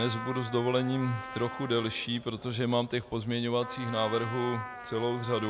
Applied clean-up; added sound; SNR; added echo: none; Trumpet; 11 dB; none.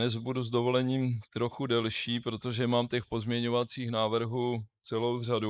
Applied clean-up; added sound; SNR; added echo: neural mask model Resemble Enhance denoiser.